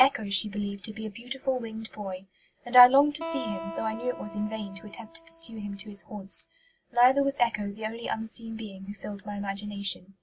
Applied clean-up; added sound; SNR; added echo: none; Acoustic guitar; 12 dB; none.